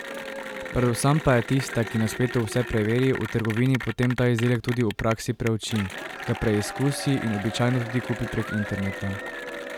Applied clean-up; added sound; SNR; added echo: none; Applause / Cheering; 10 dB; none.